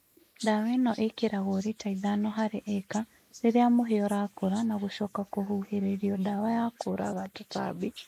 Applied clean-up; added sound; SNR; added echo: neural mask model Resemble Enhance denoiser.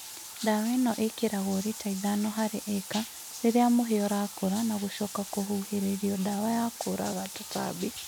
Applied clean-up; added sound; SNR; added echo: none; Bathtub (filling or washing); 12 dB; none.